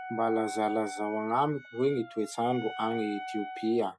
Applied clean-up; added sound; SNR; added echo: classical method Wiener filter.